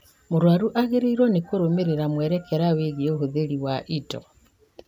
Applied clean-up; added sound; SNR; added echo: none; none; none; none.